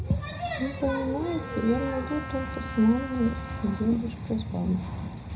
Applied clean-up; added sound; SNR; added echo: none; Trumpet; 15 dB; reverberation time 0.5 s.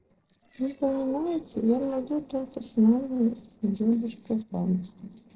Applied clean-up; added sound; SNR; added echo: neural separator model SepFormer DNS4.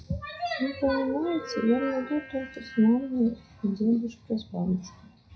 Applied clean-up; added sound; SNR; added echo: classical method WPE with log-MMSE.